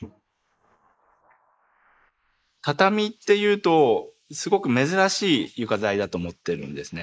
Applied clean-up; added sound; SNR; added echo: neural mask model Resemble Enhance denoiser.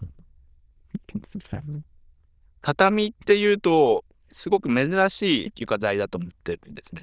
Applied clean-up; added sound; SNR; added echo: neural diffusion model UNIVERSE++.